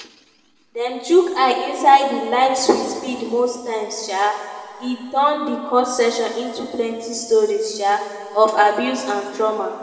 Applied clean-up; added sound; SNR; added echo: none; none; none; reverberation time 2.2 s.